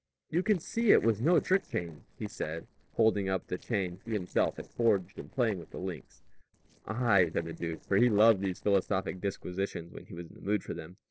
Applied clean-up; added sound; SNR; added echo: neural separator model SepFormer DNS4.